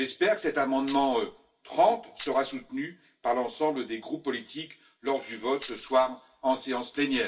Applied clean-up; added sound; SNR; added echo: none; Tambourine; 18 dB; reverberation time 0.2 s.